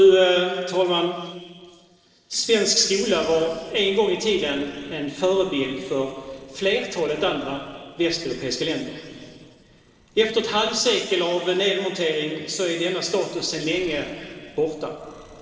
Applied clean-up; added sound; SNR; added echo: neural separator model SepFormer DNS4.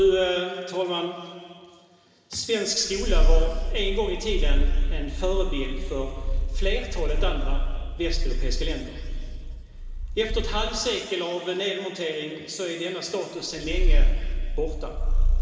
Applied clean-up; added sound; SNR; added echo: none; Purr; -5 dB; reverberation time 2.3 s.